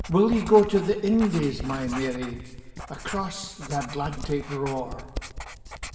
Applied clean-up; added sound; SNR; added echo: none; Writing; 11 dB; reverberation time 1.8 s.